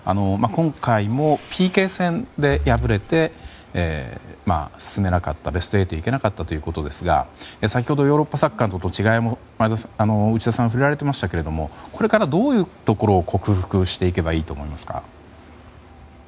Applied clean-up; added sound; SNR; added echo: none; Breathing; 10 dB; none.